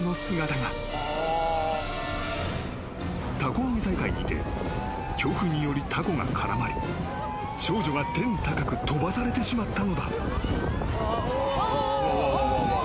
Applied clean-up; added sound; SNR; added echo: none; none; none; none.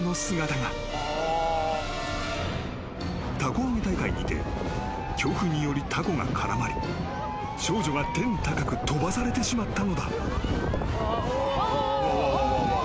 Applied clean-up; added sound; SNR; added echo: none; Zipper (clothing); 14 dB; none.